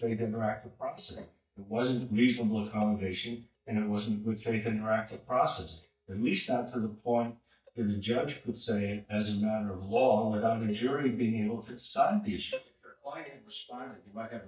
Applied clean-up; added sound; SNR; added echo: neural mask model DeepFilterNet 3.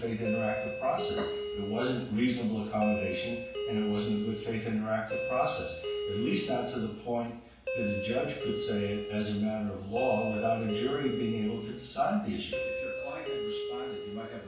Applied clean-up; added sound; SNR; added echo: none; Doorbell; 4 dB; reverberation time 0.7 s.